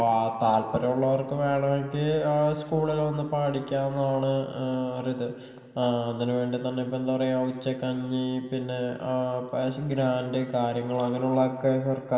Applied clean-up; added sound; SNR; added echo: none; none; none; reverberation time 2.9 s.